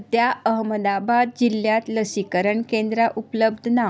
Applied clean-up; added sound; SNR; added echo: none; none; none; none.